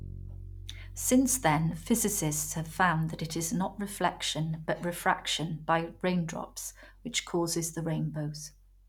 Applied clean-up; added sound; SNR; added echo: none; Bass guitar; 18 dB; none.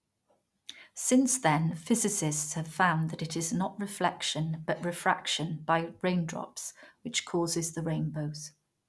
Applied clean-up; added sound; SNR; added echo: none; none; none; none.